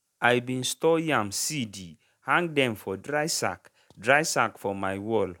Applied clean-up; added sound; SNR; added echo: none; none; none; none.